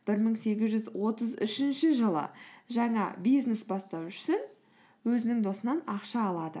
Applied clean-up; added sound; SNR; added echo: none; none; none; none.